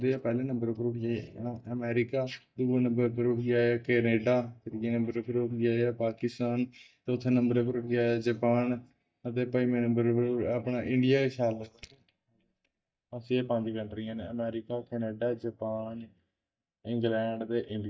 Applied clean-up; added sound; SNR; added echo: neural mask model DeepFilterNet 3.